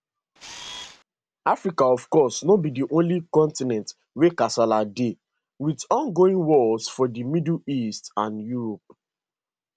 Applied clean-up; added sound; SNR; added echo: none; Camera; 16 dB; none.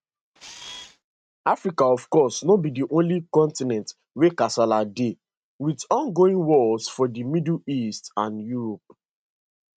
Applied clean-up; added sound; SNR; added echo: neural mask model RNNoise.